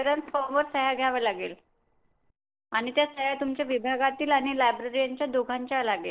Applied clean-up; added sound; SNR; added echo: neural separator model SepFormer DNS4.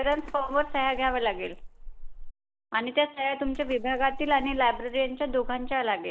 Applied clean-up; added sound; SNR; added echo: none; Water / Splash, splatter; 9 dB; none.